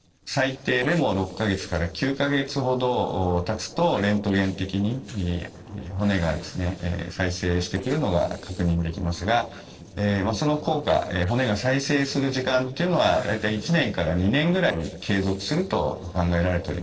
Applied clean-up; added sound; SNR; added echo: neural separator model SepFormer DNS4.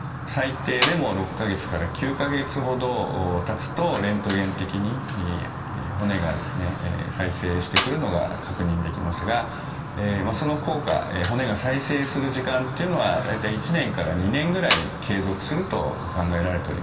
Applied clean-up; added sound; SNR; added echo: none; Fire; 4 dB; reverberation time 2.5 s.